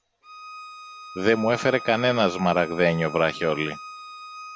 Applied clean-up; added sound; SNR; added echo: none; Bowed string instrument; 14 dB; none.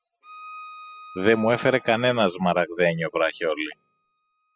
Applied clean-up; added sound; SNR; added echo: classical method spectral subtraction.